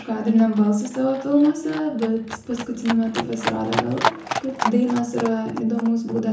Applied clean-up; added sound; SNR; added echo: none; Livestock, farm animals, working animals; 8 dB; reverberation time 0.6 s.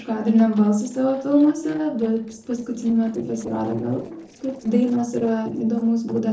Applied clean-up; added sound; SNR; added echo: neural separator model SepFormer DNS4.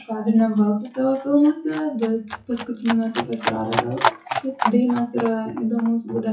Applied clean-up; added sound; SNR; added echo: classical method WPE with log-MMSE.